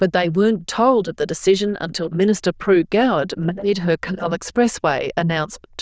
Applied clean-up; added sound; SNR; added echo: neural diffusion model UNIVERSE++.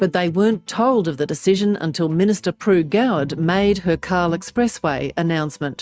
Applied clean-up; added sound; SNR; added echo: neural mask model RNNoise.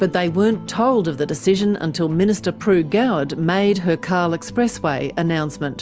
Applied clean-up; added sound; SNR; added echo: none; none; none; none.